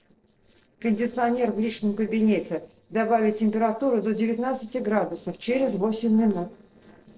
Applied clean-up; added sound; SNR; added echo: neural separator model SepFormer DNS4.